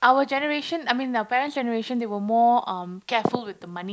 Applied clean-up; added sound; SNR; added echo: none; none; none; none.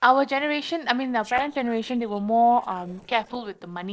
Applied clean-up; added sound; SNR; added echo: neural separator model SepFormer DNS4.